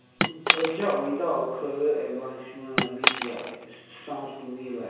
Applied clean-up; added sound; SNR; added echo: none; Cutlery, silverware / Chink, clink; 0 dB; reverberation time 1.0 s.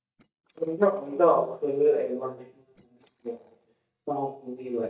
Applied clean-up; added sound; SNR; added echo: neural mask model DeepFilterNet 3.